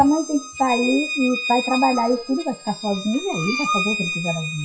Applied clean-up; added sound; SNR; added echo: classical method WPE with log-MMSE.